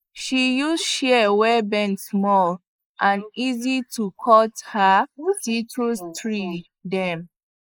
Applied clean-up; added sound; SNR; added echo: neural mask model Resemble Enhance denoiser.